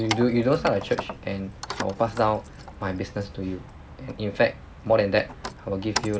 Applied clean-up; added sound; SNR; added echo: none; Keys jangling; 12 dB; none.